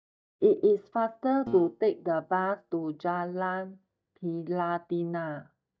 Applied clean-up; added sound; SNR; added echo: neural mask model DeepFilterNet 3.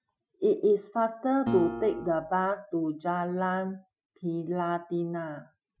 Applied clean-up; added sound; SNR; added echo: classical method Wiener filter.